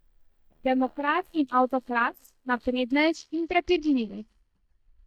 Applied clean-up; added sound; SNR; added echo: neural mask model DeepFilterNet 3.